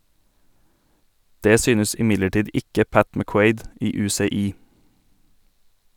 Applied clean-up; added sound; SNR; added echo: none; none; none; none.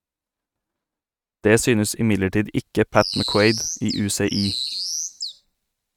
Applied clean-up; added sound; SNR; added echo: neural mask model RNNoise.